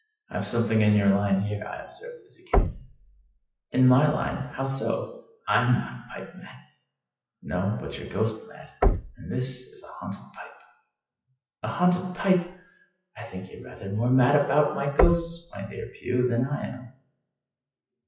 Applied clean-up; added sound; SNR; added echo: classical method WPE with log-MMSE.